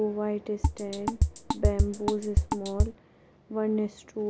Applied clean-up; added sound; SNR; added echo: none; Drum kit; -5 dB; none.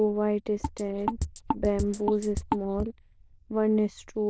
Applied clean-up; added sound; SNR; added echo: neural diffusion model UNIVERSE++.